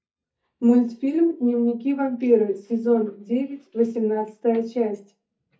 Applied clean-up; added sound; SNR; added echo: neural mask model DeepFilterNet 3.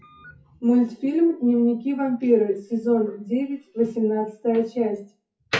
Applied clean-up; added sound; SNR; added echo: classical method WPE with log-MMSE.